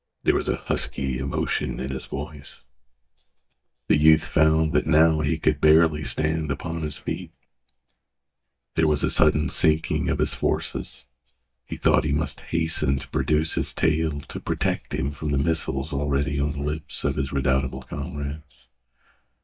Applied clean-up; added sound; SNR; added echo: neural mask model DeepFilterNet 3.